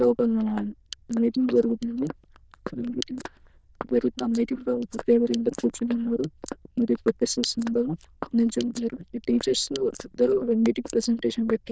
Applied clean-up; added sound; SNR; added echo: neural diffusion model UNIVERSE++.